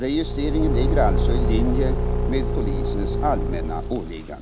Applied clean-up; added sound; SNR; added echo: none; Engine / Car; -5 dB; none.